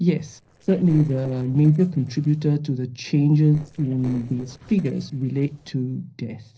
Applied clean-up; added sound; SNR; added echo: neural separator model SepFormer DNS4.